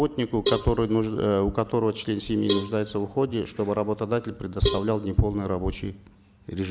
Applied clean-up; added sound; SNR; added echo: none; Cowbell; 10 dB; none.